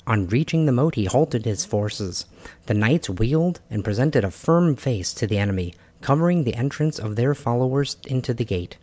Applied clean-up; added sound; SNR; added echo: none; none; none; none.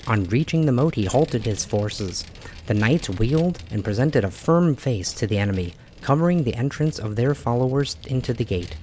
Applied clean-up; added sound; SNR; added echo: none; Vehicle; 18 dB; none.